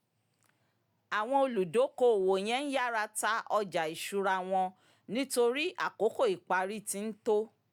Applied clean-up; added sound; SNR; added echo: none; none; none; none.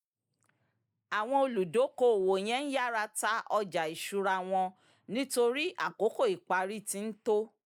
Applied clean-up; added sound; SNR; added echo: neural mask model Resemble Enhance denoiser.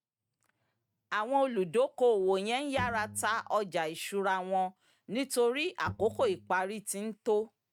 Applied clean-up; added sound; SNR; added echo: neural mask model RNNoise.